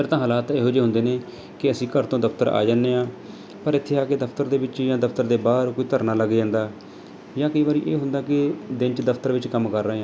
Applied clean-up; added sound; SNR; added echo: none; none; none; none.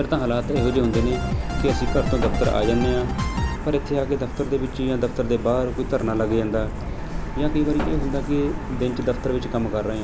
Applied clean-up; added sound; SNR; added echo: none; Drum kit + Truck; 3 dB; none.